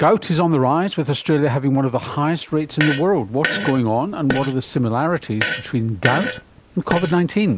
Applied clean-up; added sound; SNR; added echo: none; Fart; 7 dB; none.